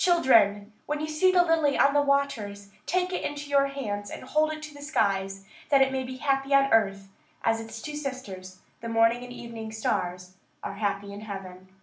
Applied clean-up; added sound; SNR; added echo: none; none; none; reverberation time 0.4 s.